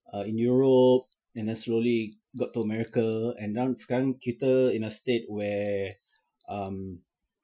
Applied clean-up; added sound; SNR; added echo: classical method Wiener filter.